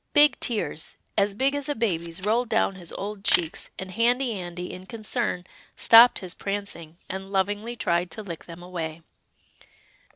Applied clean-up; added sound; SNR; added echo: none; Camera; 9 dB; none.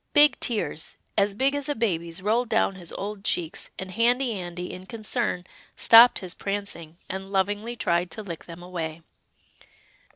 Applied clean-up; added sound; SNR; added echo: none; none; none; none.